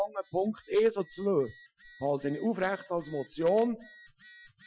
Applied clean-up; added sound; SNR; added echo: classical method Wiener filter.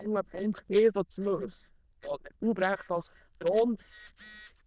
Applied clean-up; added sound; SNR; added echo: neural diffusion model UNIVERSE++.